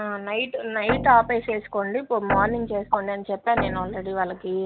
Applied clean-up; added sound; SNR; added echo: none; Guitar; 7 dB; none.